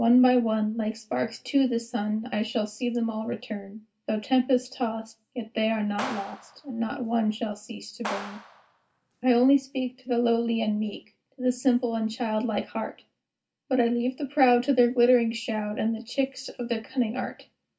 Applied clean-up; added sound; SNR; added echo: none; Clapping; 13 dB; reverberation time 0.2 s.